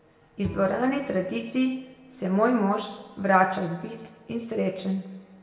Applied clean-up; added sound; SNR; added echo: none; Bowed string instrument; 16 dB; reverberation time 0.5 s.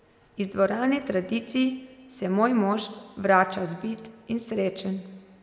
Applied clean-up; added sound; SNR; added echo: none; none; none; none.